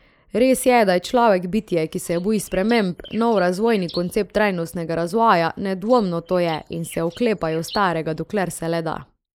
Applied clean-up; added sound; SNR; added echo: neural mask model Resemble Enhance denoiser.